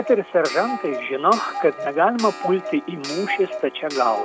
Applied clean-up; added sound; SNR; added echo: none; Clock; 10 dB; none.